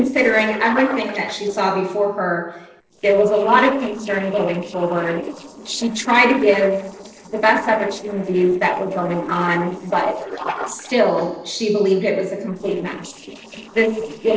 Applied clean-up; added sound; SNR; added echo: neural separator model SepFormer DNS4.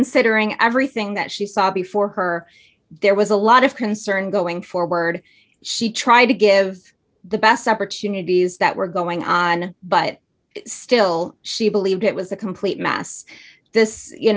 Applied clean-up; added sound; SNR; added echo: none; none; none; none.